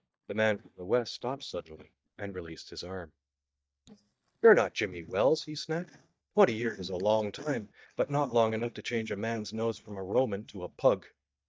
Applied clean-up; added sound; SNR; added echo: neural mask model DeepFilterNet 3.